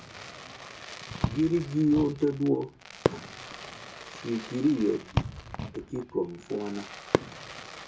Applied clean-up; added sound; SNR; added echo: none; Fireworks; 5 dB; reverberation time 0.2 s.